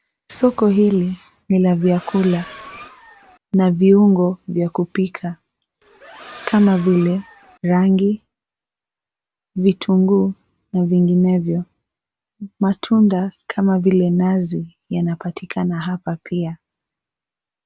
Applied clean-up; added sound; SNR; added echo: none; Accelerating, revving, vroom; 19 dB; none.